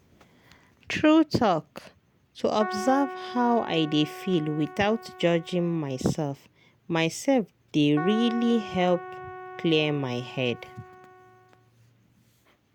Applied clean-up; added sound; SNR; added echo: none; Keyboard (musical); 12 dB; none.